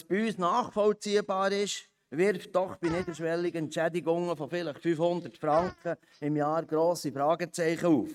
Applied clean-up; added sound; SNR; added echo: neural mask model RNNoise.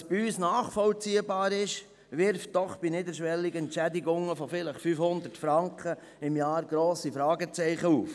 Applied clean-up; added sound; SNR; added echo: none; none; none; none.